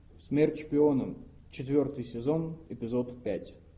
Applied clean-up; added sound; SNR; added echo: none; none; none; none.